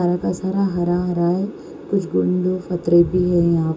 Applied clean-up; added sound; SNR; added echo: none; none; none; reverberation time 0.2 s.